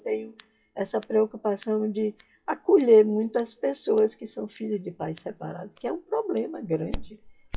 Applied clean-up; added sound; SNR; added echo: classical method WPE with log-MMSE.